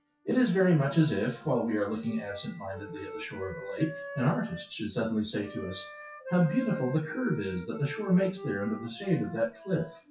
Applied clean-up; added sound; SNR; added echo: classical method WPE with log-MMSE.